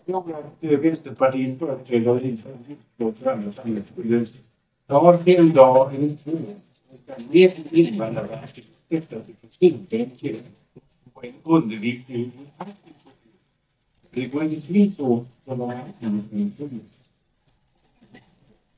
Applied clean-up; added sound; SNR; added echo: neural mask model DeepFilterNet 3.